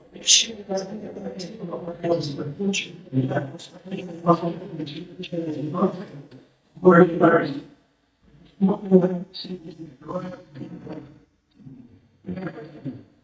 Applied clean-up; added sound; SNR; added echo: neural mask model DeepFilterNet 3.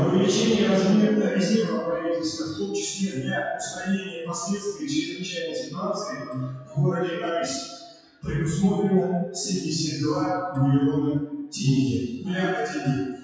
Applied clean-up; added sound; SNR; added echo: classical method WPE with log-MMSE.